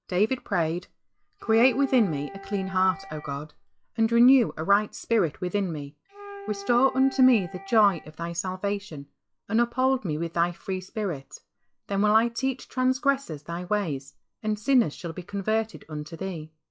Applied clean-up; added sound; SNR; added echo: classical method log-MMSE.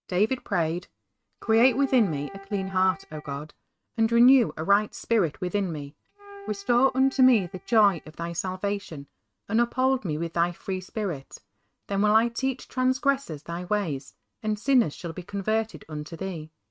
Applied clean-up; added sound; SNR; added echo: neural mask model RNNoise.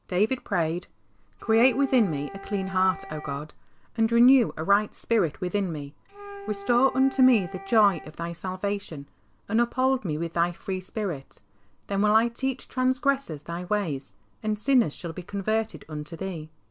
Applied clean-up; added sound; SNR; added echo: none; Wind instrument, woodwind instrument; 15 dB; none.